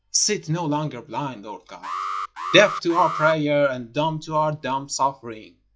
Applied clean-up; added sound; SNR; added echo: classical method log-MMSE.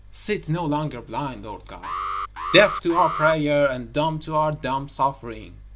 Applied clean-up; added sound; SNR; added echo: none; Alarm; 6 dB; none.